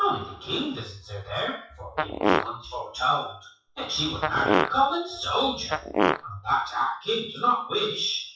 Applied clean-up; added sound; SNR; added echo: classical method WPE with log-MMSE.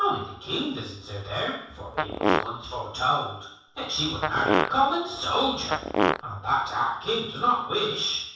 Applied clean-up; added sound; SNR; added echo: none; Fart; 0 dB; reverberation time 0.7 s.